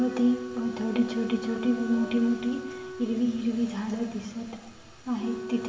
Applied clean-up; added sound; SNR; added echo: none; Wind instrument, woodwind instrument; 11 dB; reverberation time 0.9 s.